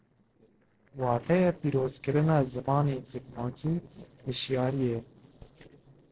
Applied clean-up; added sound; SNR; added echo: neural separator model SepFormer DNS4.